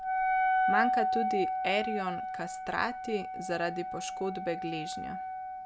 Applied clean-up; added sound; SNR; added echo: none; Wind instrument, woodwind instrument; -3 dB; none.